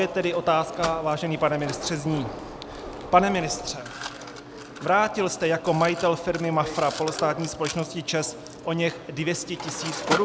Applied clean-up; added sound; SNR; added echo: none; Subway, metro, underground + Mechanisms; 10 dB; none.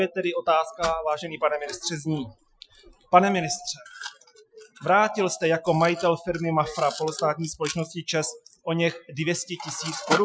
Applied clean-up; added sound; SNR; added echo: classical method Wiener filter.